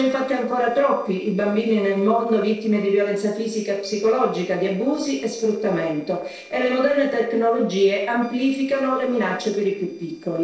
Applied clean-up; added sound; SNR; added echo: neural separator model SepFormer DNS4.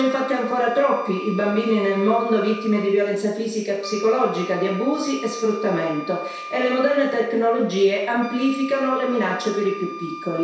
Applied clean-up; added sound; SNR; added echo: none; Wind instrument, woodwind instrument; 14 dB; reverberation time 0.7 s.